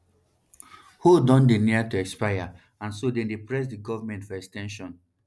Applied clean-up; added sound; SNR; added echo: none; none; none; none.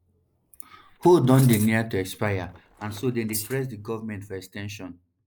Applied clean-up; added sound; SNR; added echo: neural mask model Resemble Enhance denoiser.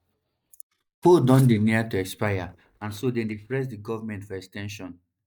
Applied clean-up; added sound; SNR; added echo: neural mask model DeepFilterNet 3.